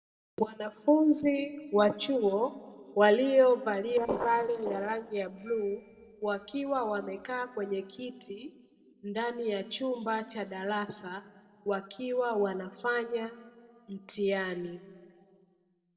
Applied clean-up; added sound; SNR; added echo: neural separator model SepFormer DNS4.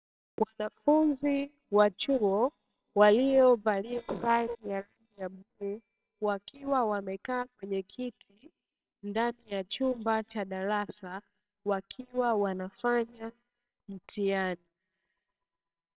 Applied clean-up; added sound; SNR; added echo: neural separator model SepFormer WHAMR!.